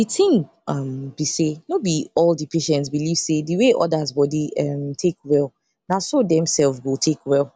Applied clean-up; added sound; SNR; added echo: none; none; none; none.